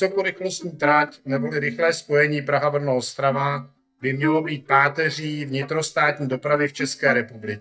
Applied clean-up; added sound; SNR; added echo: neural mask model DeepFilterNet 3.